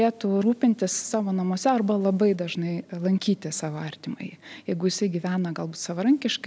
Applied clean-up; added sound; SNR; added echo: none; none; none; none.